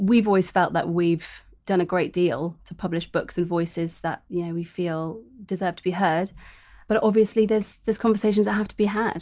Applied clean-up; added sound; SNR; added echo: none; none; none; none.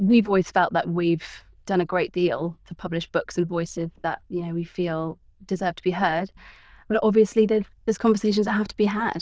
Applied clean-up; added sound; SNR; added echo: neural diffusion model UNIVERSE++.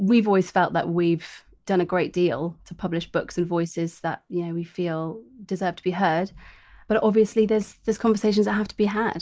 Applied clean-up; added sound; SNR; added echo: neural mask model Resemble Enhance denoiser.